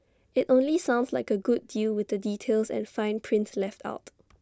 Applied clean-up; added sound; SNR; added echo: none; none; none; none.